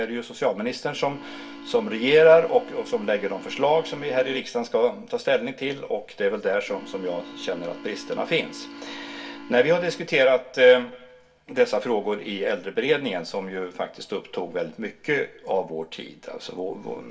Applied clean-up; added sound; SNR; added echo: none; Organ; 16 dB; reverberation time 0.3 s.